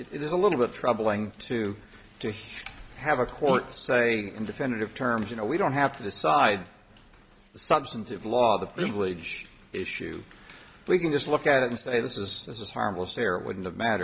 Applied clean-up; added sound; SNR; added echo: none; Dog; 19 dB; none.